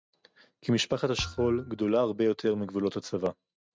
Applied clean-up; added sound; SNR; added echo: neural mask model RNNoise.